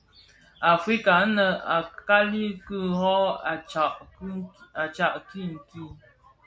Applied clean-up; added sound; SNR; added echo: none; none; none; none.